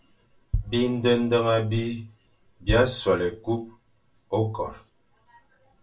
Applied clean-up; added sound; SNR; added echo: none; Bass drum; 9 dB; reverberation time 0.2 s.